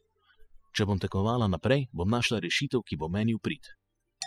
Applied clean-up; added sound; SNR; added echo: classical method spectral subtraction.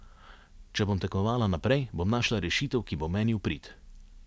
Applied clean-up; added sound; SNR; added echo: none; none; none; none.